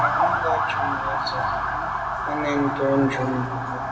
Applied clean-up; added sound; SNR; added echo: none; Motor vehicle (road) / Siren; -2 dB; reverberation time 1.3 s.